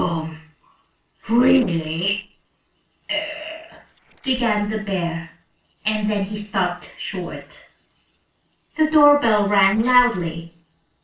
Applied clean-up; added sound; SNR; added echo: neural separator model SepFormer DNS4.